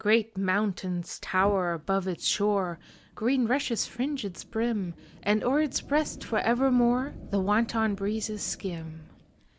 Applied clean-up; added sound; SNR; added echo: none; Fire; 19 dB; none.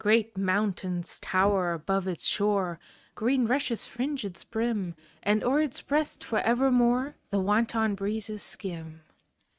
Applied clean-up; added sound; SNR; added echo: neural mask model RNNoise.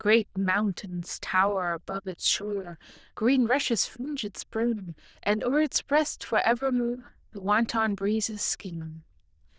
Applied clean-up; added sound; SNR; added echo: neural diffusion model UNIVERSE++.